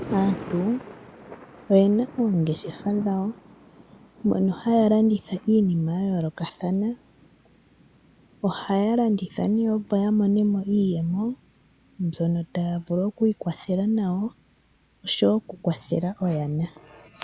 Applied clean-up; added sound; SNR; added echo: none; Thunder; 20 dB; none.